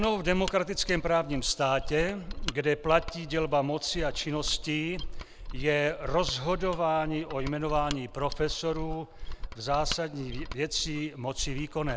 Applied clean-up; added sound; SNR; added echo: none; Mechanisms; 7 dB; none.